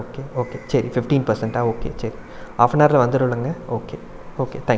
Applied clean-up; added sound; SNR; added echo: none; none; none; none.